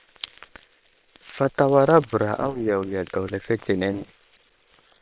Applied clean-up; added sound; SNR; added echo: neural separator model SepFormer WHAM!.